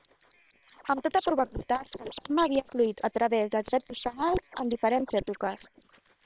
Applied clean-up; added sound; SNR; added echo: neural separator model SepFormer WHAM!.